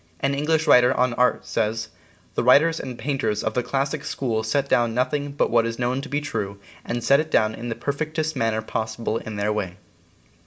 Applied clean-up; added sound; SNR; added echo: none; none; none; reverberation time 0.3 s.